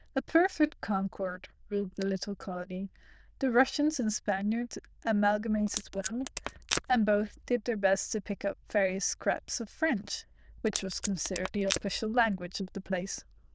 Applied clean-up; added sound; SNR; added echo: neural diffusion model UNIVERSE++.